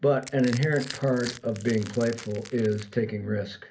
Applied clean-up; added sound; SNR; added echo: none; Crushing; 16 dB; reverberation time 0.3 s.